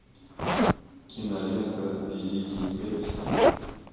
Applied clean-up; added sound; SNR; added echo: none; Zipper (clothing); -3 dB; reverberation time 2.1 s.